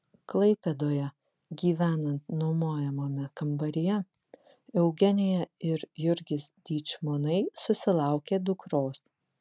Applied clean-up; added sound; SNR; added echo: none; none; none; none.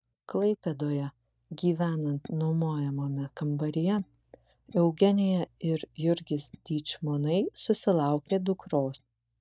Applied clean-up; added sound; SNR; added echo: neural mask model DeepFilterNet 3.